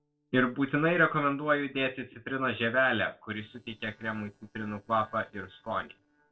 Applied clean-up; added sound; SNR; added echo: neural separator model SepFormer DNS4.